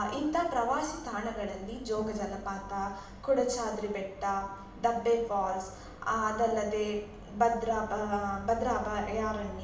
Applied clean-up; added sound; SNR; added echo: none; Bowed string instrument; 19 dB; reverberation time 0.7 s.